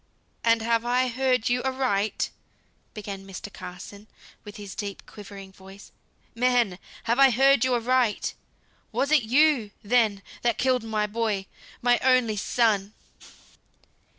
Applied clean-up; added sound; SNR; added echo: none; none; none; none.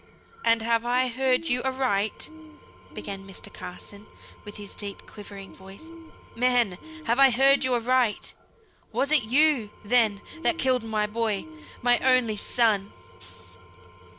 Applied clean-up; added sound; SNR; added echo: none; Engine / Tools + Bird; 18 dB; none.